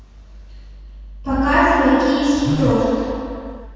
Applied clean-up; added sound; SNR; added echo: none; Telephone; 9 dB; reverberation time 2.1 s.